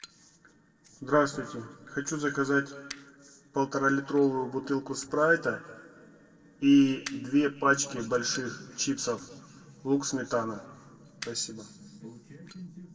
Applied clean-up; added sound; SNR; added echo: neural separator model SepFormer DNS4.